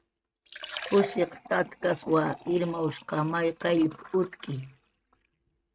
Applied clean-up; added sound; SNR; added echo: neural mask model RNNoise.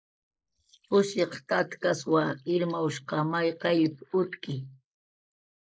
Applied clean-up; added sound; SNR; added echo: neural mask model Resemble Enhance denoiser.